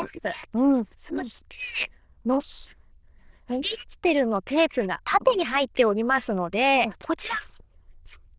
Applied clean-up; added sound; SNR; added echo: neural diffusion model UNIVERSE++.